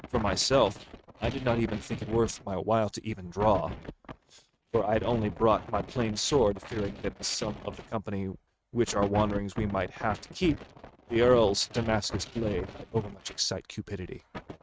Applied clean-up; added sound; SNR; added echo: neural mask model RNNoise.